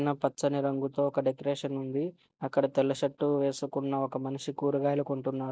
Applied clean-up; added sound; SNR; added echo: none; none; none; none.